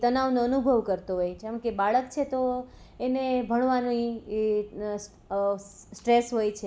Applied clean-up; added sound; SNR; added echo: none; none; none; none.